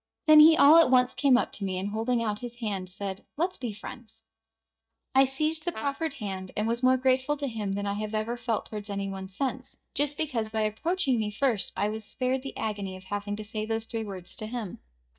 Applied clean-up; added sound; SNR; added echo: neural mask model DeepFilterNet 3.